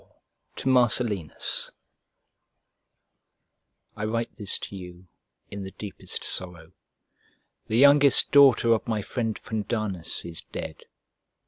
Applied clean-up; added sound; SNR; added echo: none; none; none; none.